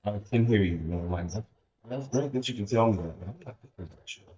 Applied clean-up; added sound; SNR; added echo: neural mask model DeepFilterNet 3.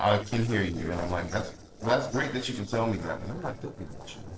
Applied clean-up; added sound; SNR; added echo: neural separator model SepFormer DNS4.